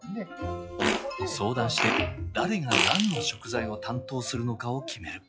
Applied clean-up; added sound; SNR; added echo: classical method log-MMSE.